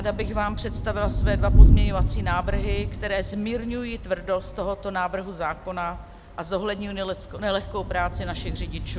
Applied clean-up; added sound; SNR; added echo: none; Thunder / Rain; -5 dB; none.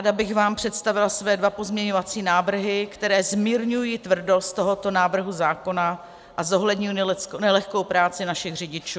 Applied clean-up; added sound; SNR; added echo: none; none; none; none.